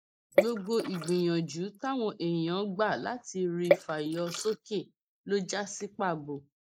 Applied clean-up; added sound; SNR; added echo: neural mask model Resemble Enhance denoiser.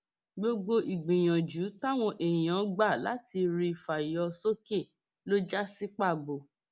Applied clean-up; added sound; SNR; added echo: none; none; none; none.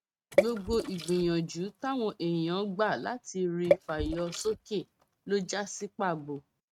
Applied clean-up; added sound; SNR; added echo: neural mask model RNNoise.